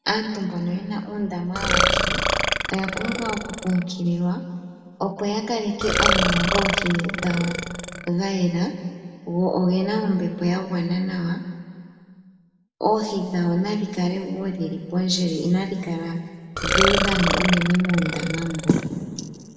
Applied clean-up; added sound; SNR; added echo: none; Burping, eructation; 0 dB; reverberation time 1.9 s.